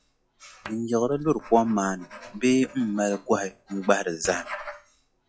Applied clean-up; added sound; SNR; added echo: classical method log-MMSE.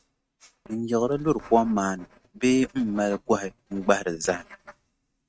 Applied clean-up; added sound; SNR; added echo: neural mask model RNNoise.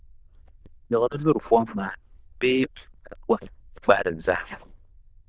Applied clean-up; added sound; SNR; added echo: neural diffusion model UNIVERSE++.